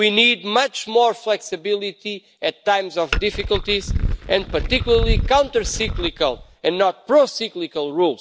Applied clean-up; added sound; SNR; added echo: none; Glass; 4 dB; none.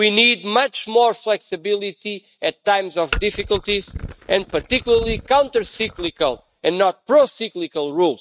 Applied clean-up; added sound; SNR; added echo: neural mask model RNNoise.